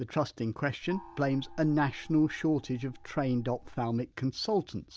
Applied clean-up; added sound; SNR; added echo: none; Gong; 17 dB; none.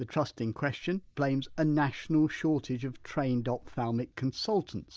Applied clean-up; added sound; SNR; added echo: neural mask model Resemble Enhance denoiser.